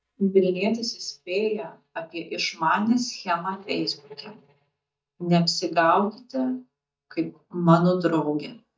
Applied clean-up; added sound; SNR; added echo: neural mask model DeepFilterNet 3.